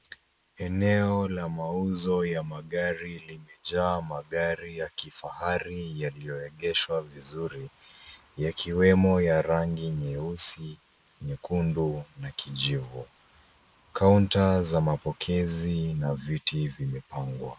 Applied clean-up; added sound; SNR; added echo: neural mask model Resemble Enhance denoiser.